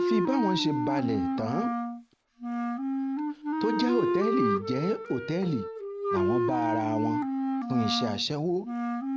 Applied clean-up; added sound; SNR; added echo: none; Wind instrument, woodwind instrument; -1 dB; none.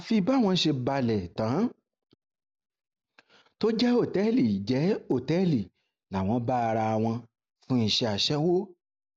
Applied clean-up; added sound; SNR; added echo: none; none; none; none.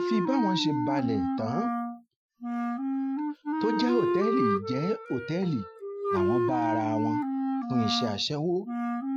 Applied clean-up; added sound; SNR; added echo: classical method Wiener filter.